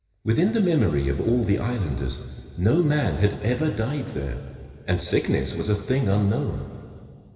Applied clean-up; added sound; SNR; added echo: none; none; none; reverberation time 2.4 s.